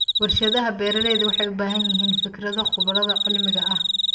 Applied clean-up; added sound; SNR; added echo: none; Cricket; -3 dB; reverberation time 0.4 s.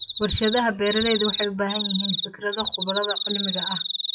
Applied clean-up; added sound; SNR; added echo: classical method WPE with log-MMSE.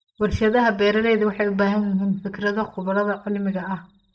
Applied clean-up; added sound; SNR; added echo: neural mask model DeepFilterNet 3.